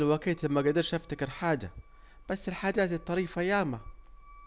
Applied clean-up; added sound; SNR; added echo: none; none; none; none.